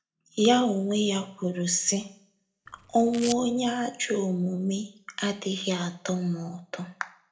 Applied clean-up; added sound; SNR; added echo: none; Domestic sounds, home sounds; 13 dB; reverberation time 0.3 s.